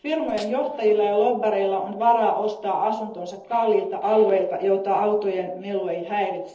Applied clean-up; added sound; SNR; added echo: neural separator model SepFormer DNS4.